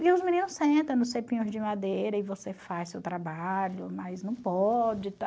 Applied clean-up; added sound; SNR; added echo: none; none; none; none.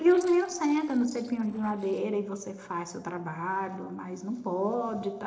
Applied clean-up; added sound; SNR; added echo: neural separator model SepFormer DNS4.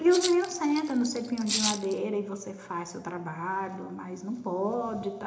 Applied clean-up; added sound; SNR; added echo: none; Rattle (instrument); 6 dB; reverberation time 0.8 s.